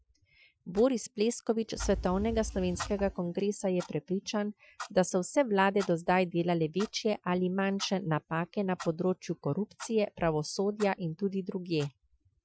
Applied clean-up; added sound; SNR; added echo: classical method Wiener filter.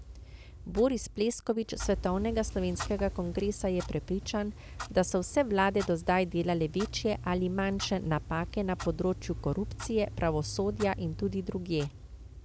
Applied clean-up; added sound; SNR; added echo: none; Clock; 10 dB; none.